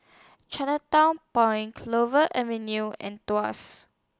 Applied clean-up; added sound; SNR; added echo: none; none; none; none.